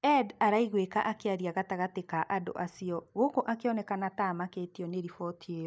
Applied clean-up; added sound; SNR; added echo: none; none; none; none.